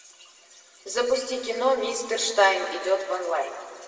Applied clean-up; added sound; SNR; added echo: none; none; none; reverberation time 2.2 s.